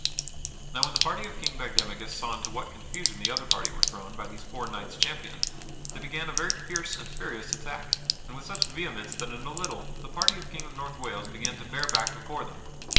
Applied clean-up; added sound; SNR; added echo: none; Sink (filling or washing); -5 dB; reverberation time 2.1 s.